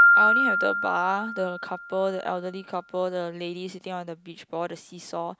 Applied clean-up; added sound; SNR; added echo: none; Piano; -4 dB; none.